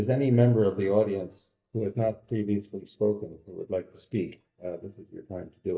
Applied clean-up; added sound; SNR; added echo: neural mask model DeepFilterNet 3.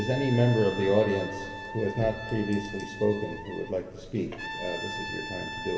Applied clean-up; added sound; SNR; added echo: none; Brass instrument; 10 dB; reverberation time 2.4 s.